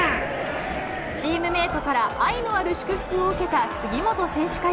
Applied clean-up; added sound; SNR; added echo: none; none; none; none.